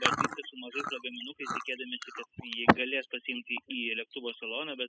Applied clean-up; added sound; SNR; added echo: classical method spectral subtraction.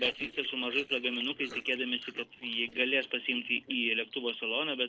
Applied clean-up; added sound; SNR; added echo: neural separator model SepFormer DNS4.